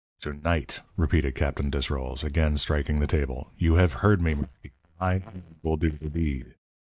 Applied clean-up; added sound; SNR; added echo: neural mask model DeepFilterNet 3.